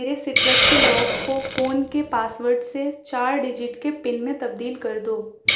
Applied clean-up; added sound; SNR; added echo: none; Hiss; -1 dB; none.